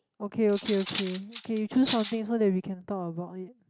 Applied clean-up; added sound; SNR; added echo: none; Cutlery, silverware; 11 dB; none.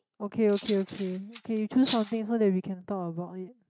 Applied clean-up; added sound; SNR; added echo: neural mask model RNNoise.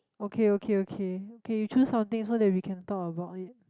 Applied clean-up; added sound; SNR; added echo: none; none; none; none.